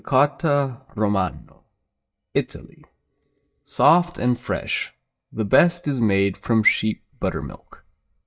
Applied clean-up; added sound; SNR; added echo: neural mask model DeepFilterNet 3.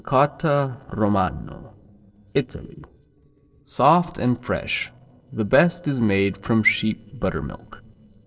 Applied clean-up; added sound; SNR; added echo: neural separator model SepFormer DNS4.